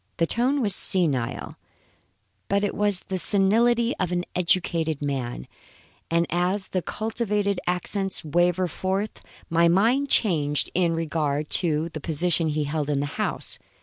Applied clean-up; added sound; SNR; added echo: none; none; none; none.